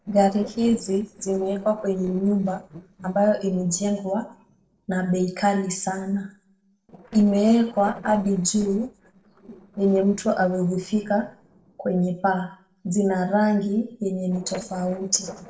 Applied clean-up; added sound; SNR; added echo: neural separator model SepFormer DNS4.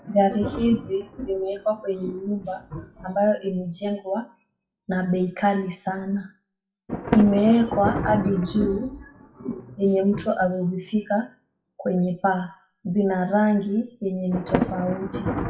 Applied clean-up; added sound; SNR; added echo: classical method WPE with log-MMSE.